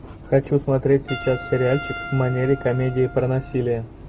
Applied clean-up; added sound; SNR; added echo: none; Trumpet; 15 dB; none.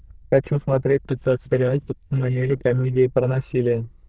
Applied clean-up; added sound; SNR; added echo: neural diffusion model UNIVERSE++.